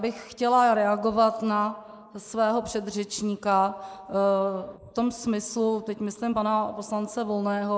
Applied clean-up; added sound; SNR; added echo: neural mask model Resemble Enhance denoiser.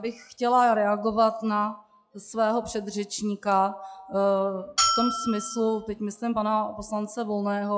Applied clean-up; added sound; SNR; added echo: classical method log-MMSE.